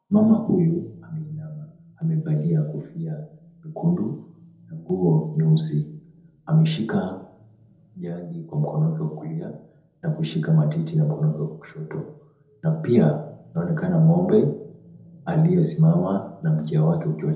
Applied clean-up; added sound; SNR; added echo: none; none; none; reverberation time 0.8 s.